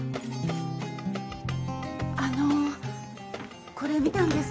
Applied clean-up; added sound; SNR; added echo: none; Guitar; 8 dB; none.